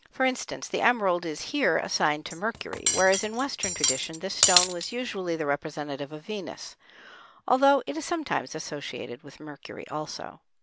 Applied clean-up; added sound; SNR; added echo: none; Cutlery, silverware; 0 dB; none.